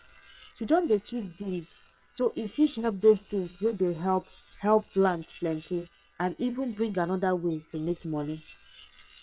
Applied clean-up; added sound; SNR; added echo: neural separator model SepFormer WHAM!.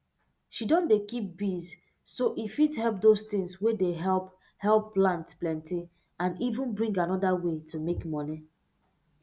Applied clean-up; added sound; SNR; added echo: none; none; none; none.